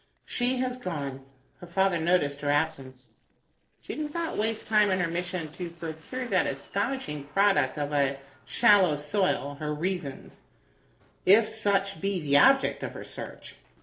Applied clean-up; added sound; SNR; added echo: neural separator model SepFormer DNS4.